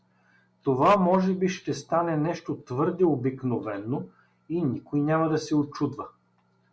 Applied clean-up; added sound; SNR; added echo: none; none; none; none.